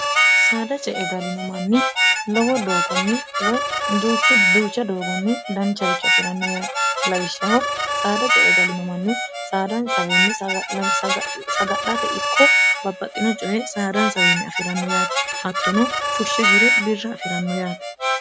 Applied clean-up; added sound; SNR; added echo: none; Harmonica; -3 dB; none.